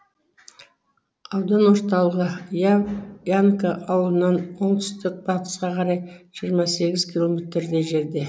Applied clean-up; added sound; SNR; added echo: none; none; none; none.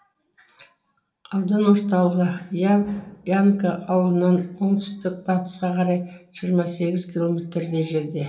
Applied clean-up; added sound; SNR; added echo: none; none; none; reverberation time 0.5 s.